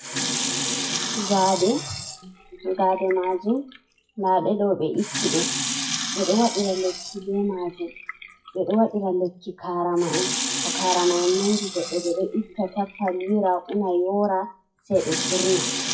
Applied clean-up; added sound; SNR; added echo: classical method WPE with log-MMSE.